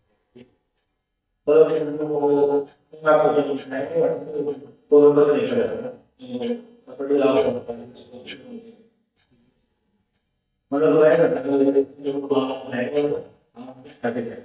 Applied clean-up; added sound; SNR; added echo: neural mask model DeepFilterNet 3.